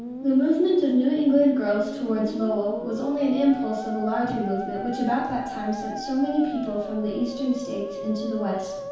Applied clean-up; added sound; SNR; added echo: none; Musical instrument; 10 dB; reverberation time 0.8 s.